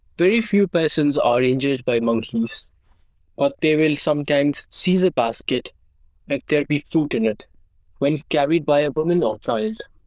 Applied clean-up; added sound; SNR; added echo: neural diffusion model UNIVERSE++.